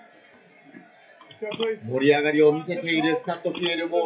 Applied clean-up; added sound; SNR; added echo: classical method WPE with log-MMSE.